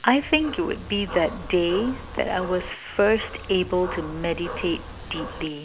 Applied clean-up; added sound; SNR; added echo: none; Dog; 11 dB; none.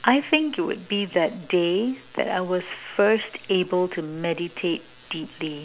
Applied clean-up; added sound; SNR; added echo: none; none; none; none.